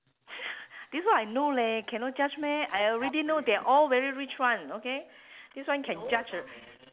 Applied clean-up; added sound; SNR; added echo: none; none; none; none.